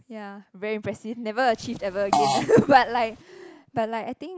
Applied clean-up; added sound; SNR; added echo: none; Fart; 3 dB; none.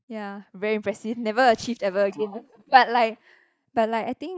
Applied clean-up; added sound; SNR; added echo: neural mask model DeepFilterNet 3.